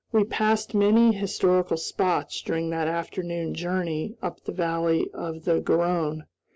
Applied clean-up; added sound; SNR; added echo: none; none; none; none.